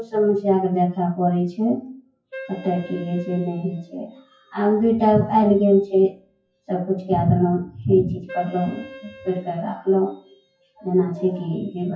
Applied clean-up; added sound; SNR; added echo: classical method WPE with log-MMSE.